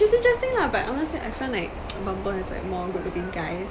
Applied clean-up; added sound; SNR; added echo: none; Sliding door; 15 dB; none.